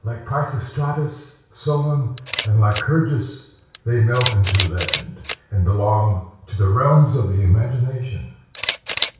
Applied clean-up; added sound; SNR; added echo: none; Camera; 13 dB; reverberation time 0.6 s.